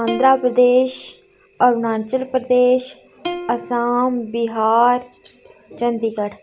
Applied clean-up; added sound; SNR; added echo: none; Plucked string instrument; 16 dB; none.